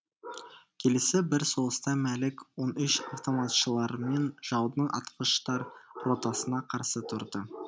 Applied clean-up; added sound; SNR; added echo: none; none; none; none.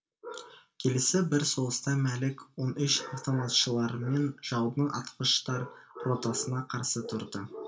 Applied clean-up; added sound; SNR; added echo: none; none; none; reverberation time 0.2 s.